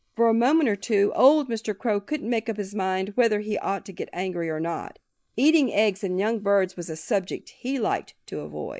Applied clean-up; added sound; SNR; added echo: neural mask model Resemble Enhance denoiser.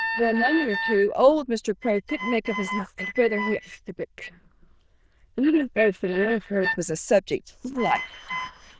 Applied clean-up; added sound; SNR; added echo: neural diffusion model UNIVERSE++.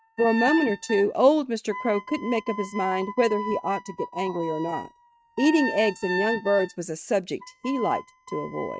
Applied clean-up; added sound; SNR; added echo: neural mask model RNNoise.